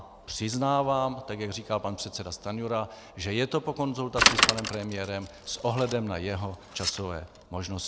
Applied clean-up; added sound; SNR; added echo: none; Bicycle; -1 dB; none.